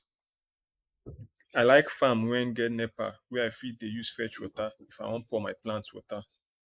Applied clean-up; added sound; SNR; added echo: neural mask model Resemble Enhance denoiser.